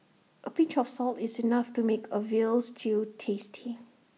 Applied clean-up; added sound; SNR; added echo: none; none; none; none.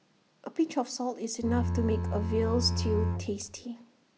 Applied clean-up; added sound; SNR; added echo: none; Bowed string instrument; -1 dB; none.